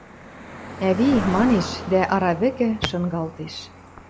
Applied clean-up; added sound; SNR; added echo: none; Cricket; 10 dB; none.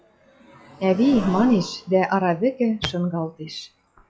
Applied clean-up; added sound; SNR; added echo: classical method log-MMSE.